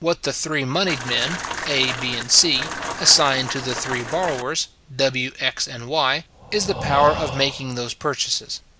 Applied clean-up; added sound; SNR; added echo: none; Rain + Breathing; 8 dB; none.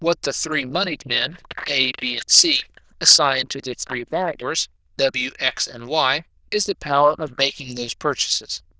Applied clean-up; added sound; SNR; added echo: neural diffusion model UNIVERSE++.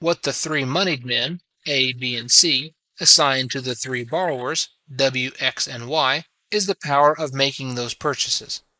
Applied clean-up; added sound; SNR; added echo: neural mask model Resemble Enhance denoiser.